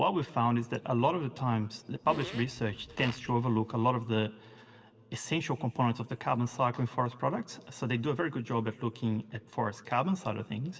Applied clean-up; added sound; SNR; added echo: none; Fart; 12 dB; reverberation time 2.4 s.